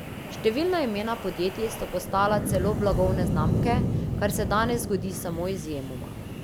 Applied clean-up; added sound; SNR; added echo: none; Wind; 1 dB; none.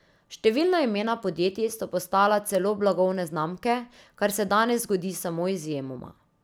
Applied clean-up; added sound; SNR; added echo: none; none; none; none.